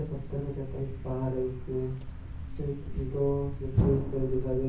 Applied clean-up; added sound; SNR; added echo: none; Thump, thud; 1 dB; reverberation time 0.6 s.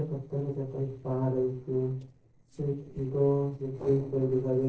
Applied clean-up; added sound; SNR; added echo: neural separator model SepFormer DNS4.